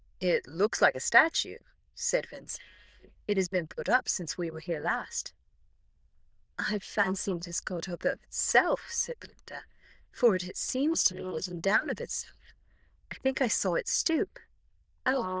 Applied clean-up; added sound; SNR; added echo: neural diffusion model UNIVERSE++.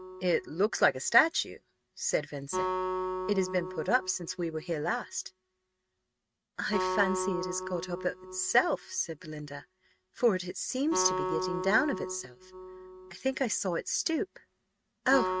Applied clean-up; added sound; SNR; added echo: neural mask model RNNoise.